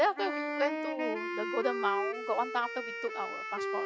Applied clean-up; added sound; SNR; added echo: classical method log-MMSE.